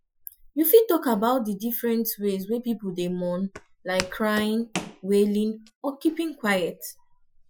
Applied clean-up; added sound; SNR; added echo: classical method Wiener filter.